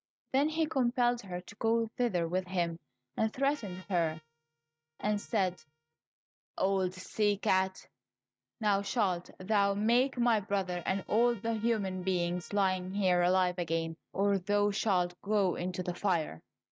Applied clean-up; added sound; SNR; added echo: neural mask model RNNoise.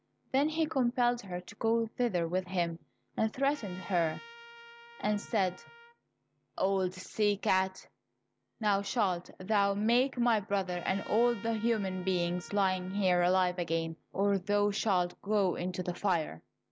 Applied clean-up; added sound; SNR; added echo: none; Trumpet; 20 dB; none.